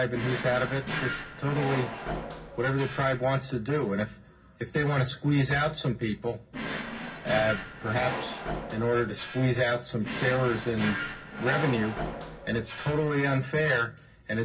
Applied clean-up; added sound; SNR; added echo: none; Drawer open or close; 7 dB; reverberation time 0.4 s.